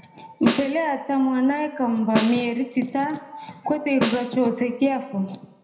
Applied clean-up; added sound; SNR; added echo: none; Snare drum; 8 dB; reverberation time 0.8 s.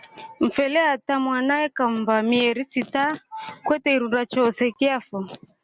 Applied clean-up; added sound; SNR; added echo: none; none; none; none.